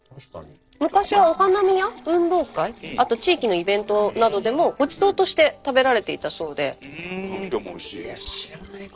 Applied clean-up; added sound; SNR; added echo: neural separator model SepFormer DNS4.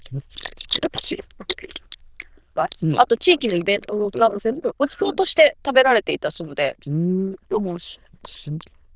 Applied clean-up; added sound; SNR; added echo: neural diffusion model UNIVERSE++.